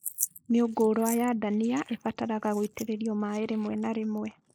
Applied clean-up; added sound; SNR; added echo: neural mask model Resemble Enhance denoiser.